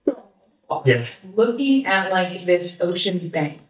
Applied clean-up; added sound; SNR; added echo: neural mask model DeepFilterNet 3.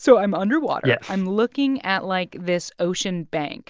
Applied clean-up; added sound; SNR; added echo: none; none; none; none.